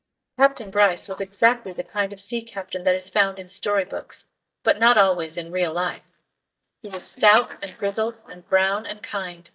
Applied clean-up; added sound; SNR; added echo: neural mask model DeepFilterNet 3.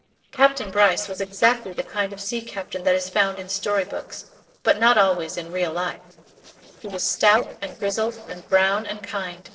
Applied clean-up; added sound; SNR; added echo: neural separator model SepFormer DNS4.